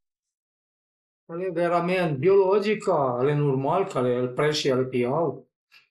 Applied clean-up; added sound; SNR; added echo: neural mask model Resemble Enhance denoiser.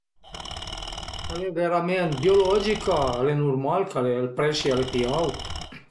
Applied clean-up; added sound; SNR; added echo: none; Engine / Tools; 11 dB; none.